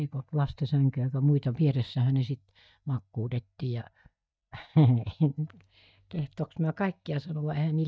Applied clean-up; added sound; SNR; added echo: neural mask model DeepFilterNet 3.